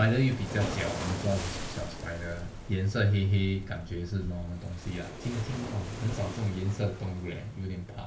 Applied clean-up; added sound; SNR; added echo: none; Waves, surf; 10 dB; reverberation time 0.3 s.